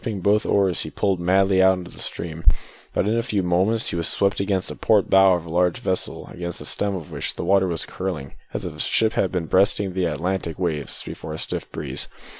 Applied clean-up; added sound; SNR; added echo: none; none; none; none.